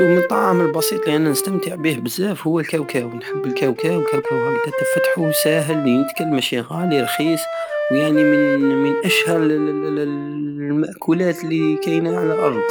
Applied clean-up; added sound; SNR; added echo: none; Wind instrument, woodwind instrument; 3 dB; none.